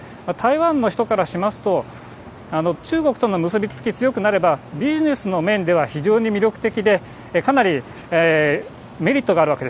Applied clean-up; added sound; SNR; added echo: none; none; none; none.